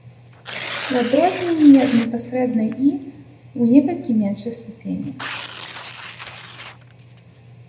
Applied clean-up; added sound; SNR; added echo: none; Tearing; 14 dB; reverberation time 0.8 s.